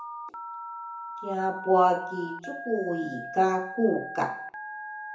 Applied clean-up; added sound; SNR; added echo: none; Telephone; 10 dB; reverberation time 0.6 s.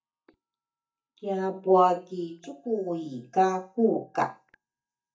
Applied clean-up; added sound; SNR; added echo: neural mask model DeepFilterNet 3.